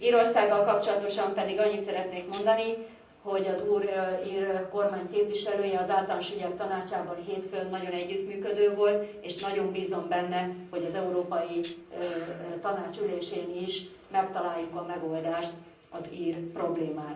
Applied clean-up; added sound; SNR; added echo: none; Tambourine; 1 dB; reverberation time 0.6 s.